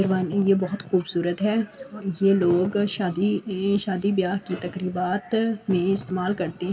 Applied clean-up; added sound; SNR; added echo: none; Wind / Fire; 18 dB; reverberation time 1.5 s.